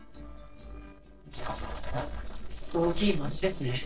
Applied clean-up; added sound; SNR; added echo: neural separator model SepFormer DNS4.